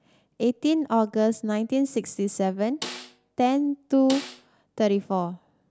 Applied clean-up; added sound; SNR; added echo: none; Snare drum; 15 dB; none.